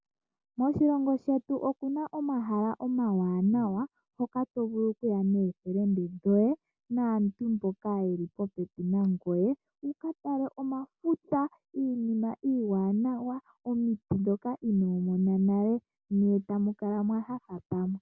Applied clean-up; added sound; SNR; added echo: none; none; none; none.